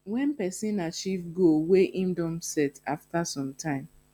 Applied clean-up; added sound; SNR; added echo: none; none; none; none.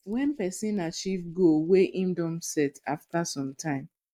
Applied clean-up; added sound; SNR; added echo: neural mask model Resemble Enhance denoiser.